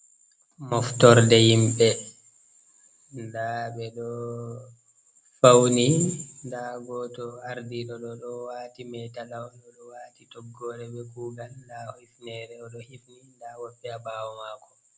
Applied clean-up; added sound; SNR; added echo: none; none; none; none.